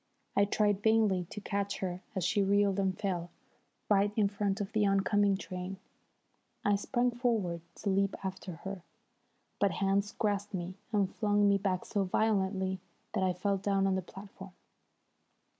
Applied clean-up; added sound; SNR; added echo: none; none; none; none.